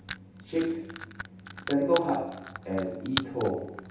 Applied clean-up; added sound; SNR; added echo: none; Crushing; 7 dB; reverberation time 0.9 s.